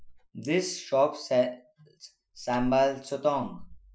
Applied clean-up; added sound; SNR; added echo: classical method Wiener filter.